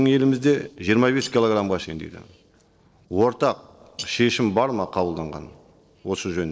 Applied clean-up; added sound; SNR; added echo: neural separator model SepFormer DNS4.